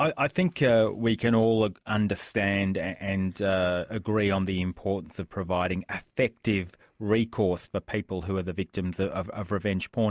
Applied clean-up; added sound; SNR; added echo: none; none; none; none.